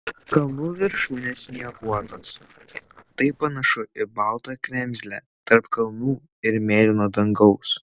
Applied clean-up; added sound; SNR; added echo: neural separator model SepFormer DNS4.